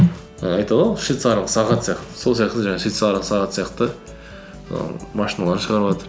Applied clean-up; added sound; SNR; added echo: none; none; none; none.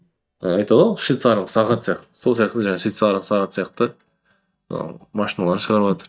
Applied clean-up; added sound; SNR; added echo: neural mask model DeepFilterNet 3.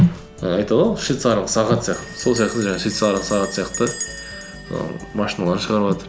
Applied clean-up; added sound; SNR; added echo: none; Bell; 16 dB; none.